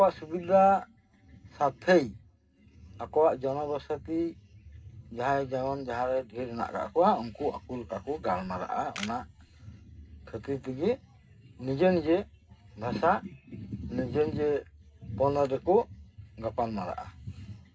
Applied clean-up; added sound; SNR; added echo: none; Camera; 16 dB; reverberation time 0.2 s.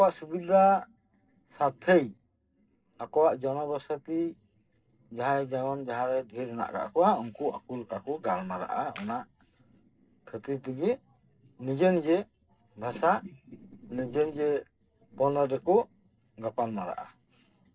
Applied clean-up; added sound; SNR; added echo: neural separator model SepFormer DNS4.